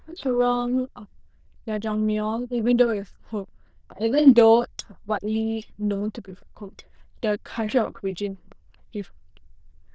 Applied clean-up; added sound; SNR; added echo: neural diffusion model UNIVERSE++.